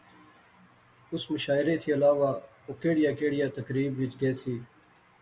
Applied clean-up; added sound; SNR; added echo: none; none; none; none.